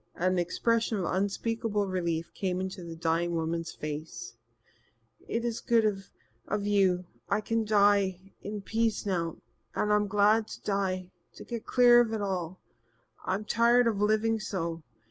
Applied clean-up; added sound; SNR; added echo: none; none; none; none.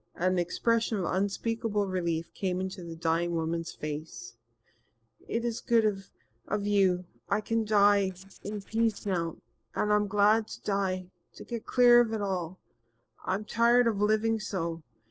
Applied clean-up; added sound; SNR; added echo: neural separator model SepFormer DNS4.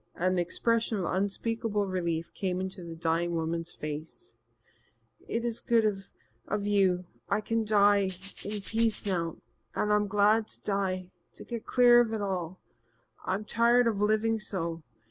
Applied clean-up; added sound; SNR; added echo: none; Rattle (instrument); 1 dB; none.